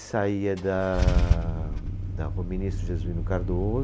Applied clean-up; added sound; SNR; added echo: none; Idling / Engine starting / Car; -2 dB; none.